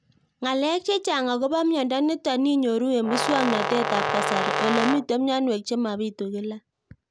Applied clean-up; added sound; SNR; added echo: none; Brass instrument; 1 dB; none.